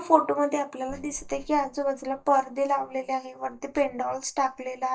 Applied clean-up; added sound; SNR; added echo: neural mask model DeepFilterNet 3.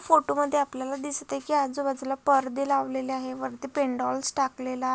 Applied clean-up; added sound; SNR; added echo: none; none; none; none.